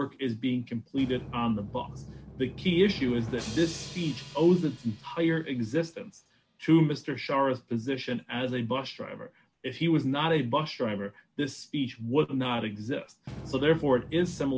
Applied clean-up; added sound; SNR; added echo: none; Drum; 17 dB; none.